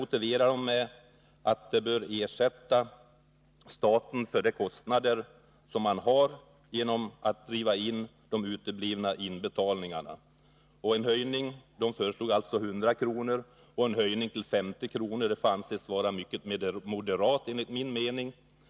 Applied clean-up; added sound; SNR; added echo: none; none; none; none.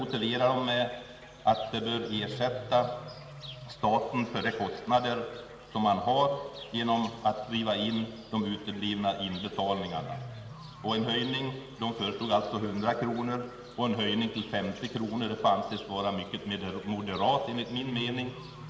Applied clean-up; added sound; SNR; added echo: none; Bird / Fowl; 17 dB; reverberation time 2.2 s.